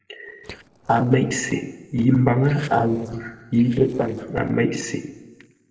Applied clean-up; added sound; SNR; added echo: neural separator model SepFormer DNS4.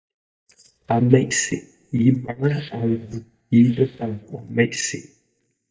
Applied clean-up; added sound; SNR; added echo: neural mask model DeepFilterNet 3.